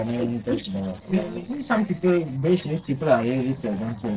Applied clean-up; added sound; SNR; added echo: neural separator model SepFormer DNS4.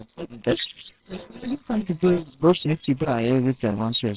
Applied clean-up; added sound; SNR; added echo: neural separator model SepFormer WHAMR!.